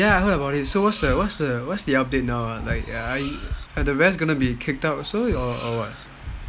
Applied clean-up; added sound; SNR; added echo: none; Cutlery, silverware; 20 dB; none.